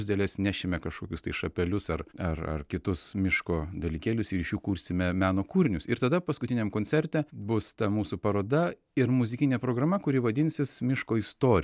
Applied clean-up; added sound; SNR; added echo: none; none; none; none.